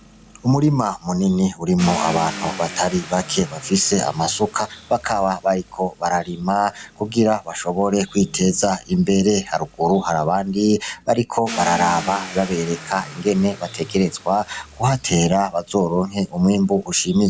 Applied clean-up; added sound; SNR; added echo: none; Car; 16 dB; none.